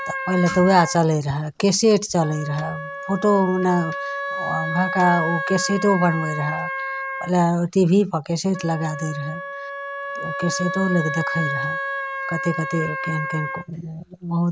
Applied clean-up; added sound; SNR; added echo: none; Wind instrument, woodwind instrument; 7 dB; none.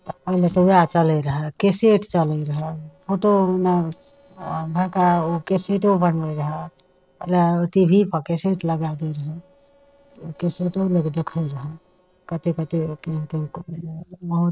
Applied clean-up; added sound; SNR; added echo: neural separator model SepFormer DNS4.